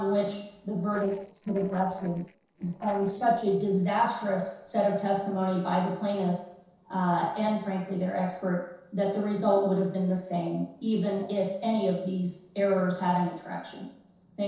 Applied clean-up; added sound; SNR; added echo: neural separator model SepFormer DNS4.